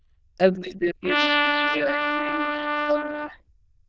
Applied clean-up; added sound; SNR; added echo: neural diffusion model UNIVERSE++.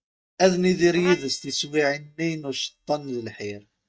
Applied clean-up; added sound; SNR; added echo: neural mask model DeepFilterNet 3.